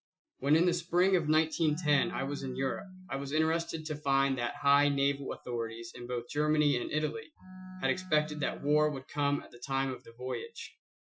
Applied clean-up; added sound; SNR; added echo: classical method Wiener filter.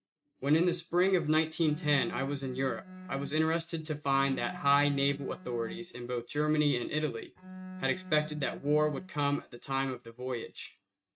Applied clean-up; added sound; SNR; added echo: neural mask model RNNoise.